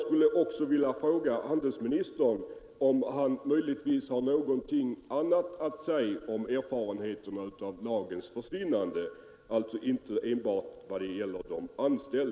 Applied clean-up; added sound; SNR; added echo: none; none; none; none.